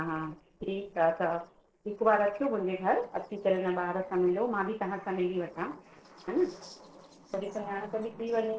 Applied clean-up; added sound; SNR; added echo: neural separator model SepFormer DNS4.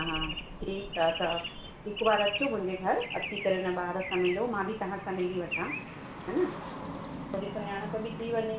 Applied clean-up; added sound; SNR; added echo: none; Traffic noise, roadway noise / Bird; 6 dB; reverberation time 0.4 s.